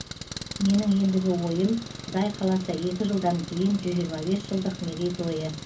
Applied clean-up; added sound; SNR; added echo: none; Engine; 12 dB; reverberation time 0.3 s.